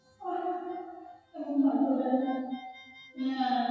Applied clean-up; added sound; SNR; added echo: classical method WPE with log-MMSE.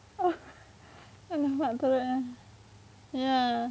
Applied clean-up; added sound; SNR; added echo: none; none; none; none.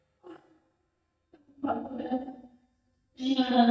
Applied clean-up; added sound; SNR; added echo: neural mask model DeepFilterNet 3.